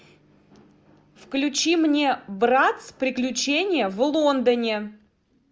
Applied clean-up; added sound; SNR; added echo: none; none; none; none.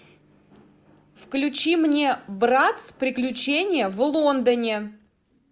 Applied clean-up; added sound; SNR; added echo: none; Alarm; 18 dB; none.